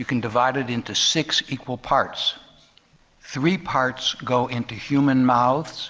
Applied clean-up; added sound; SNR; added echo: none; none; none; none.